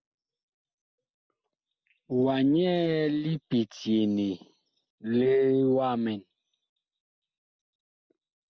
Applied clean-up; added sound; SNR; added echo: none; none; none; none.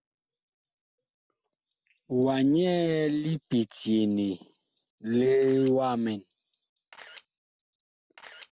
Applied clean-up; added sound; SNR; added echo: none; Camera; 19 dB; none.